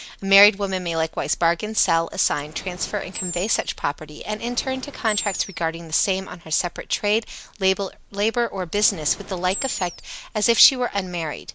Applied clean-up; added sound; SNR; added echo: none; Animal; 12 dB; none.